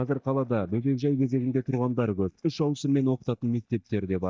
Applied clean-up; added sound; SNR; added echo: neural mask model DeepFilterNet 3.